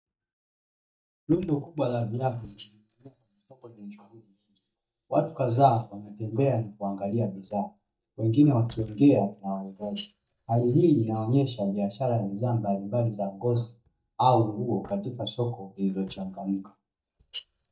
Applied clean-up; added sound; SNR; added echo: neural mask model DeepFilterNet 3.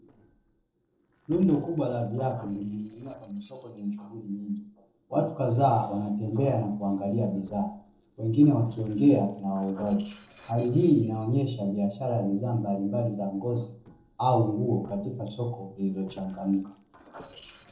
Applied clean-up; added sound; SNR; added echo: neural separator model SepFormer DNS4.